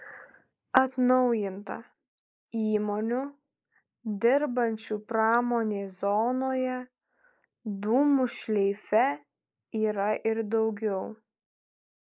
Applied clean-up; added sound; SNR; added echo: neural mask model Resemble Enhance denoiser.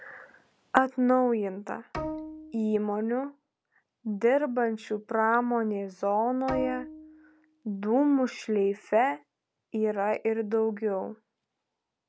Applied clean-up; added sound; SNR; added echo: none; Bowed string instrument; 11 dB; none.